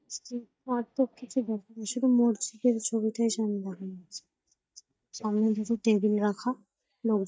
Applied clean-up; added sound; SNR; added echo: neural mask model DeepFilterNet 3.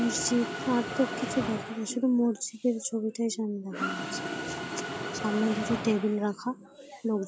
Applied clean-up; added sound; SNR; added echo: none; Mechanisms; 7 dB; none.